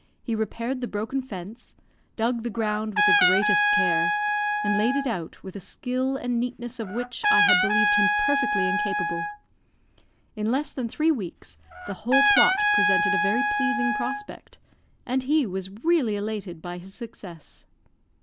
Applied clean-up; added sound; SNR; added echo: none; Trumpet; -3 dB; none.